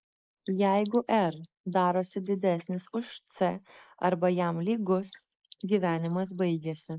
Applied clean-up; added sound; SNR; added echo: neural mask model Resemble Enhance denoiser.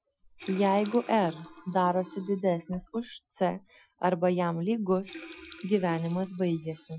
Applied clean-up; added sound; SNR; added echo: classical method Wiener filter.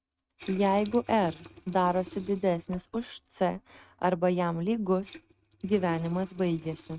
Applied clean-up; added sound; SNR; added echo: neural mask model RNNoise.